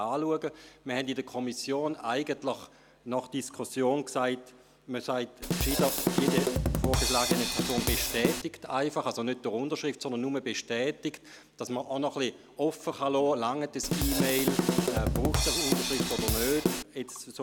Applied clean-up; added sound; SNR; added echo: none; Drum kit; -3 dB; none.